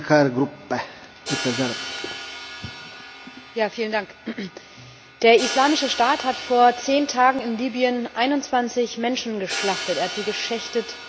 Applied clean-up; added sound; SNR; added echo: none; Crash cymbal; 12 dB; none.